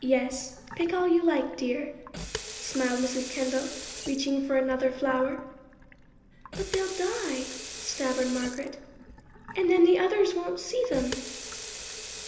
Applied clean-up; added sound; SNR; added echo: none; Sink (filling or washing) / Water tap, faucet; 13 dB; reverberation time 0.8 s.